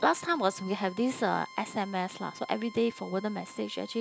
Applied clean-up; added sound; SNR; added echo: none; Bowed string instrument; 19 dB; none.